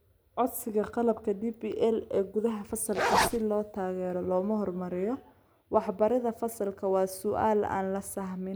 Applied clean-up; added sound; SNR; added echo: none; Zipper (clothing); -3 dB; none.